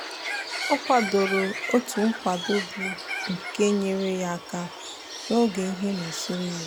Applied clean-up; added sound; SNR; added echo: none; Bird; 7 dB; none.